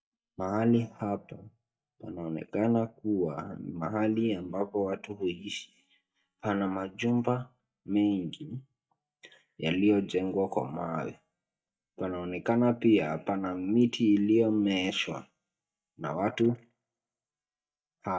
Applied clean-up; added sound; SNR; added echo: neural mask model DeepFilterNet 3.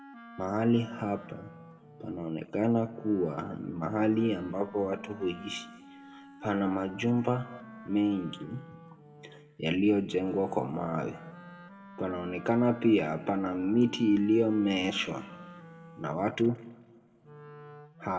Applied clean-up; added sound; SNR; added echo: none; Wind instrument, woodwind instrument; 19 dB; reverberation time 1.2 s.